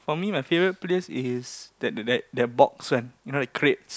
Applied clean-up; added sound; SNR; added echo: none; none; none; none.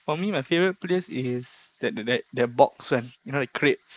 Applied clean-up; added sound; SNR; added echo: neural mask model Resemble Enhance denoiser.